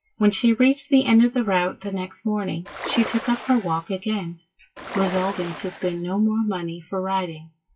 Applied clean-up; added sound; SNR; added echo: classical method WPE with log-MMSE.